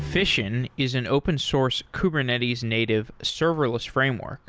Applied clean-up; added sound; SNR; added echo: none; none; none; none.